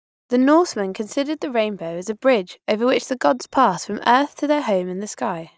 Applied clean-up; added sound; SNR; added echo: neural mask model DeepFilterNet 3.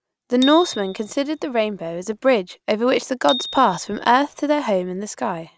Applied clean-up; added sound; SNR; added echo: none; Bicycle bell; 14 dB; none.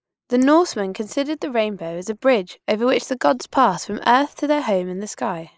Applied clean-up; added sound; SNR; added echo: neural mask model Resemble Enhance denoiser.